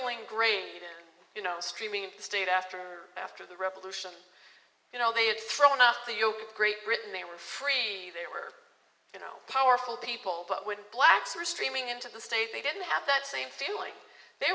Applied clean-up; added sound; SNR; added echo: none; none; none; none.